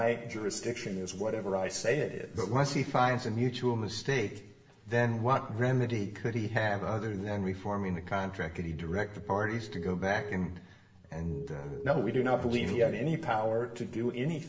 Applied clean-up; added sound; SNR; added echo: none; Alarm; 12 dB; reverberation time 1.0 s.